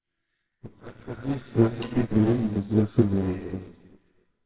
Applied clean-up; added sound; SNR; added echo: neural separator model SepFormer WHAMR!.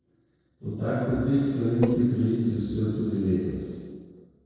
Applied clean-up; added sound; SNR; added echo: neural separator model SepFormer DNS4.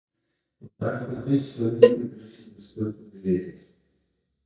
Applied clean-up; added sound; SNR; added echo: neural mask model DeepFilterNet 3.